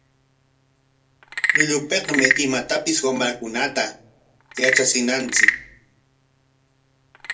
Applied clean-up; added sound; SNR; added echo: none; Wood / Percussion / Frog; 1 dB; reverberation time 0.2 s.